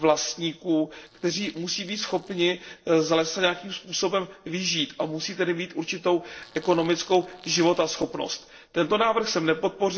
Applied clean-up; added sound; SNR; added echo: neural separator model SepFormer DNS4.